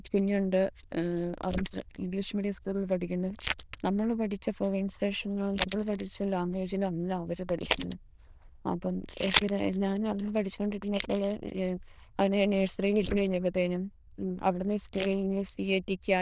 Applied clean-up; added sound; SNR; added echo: neural diffusion model UNIVERSE++.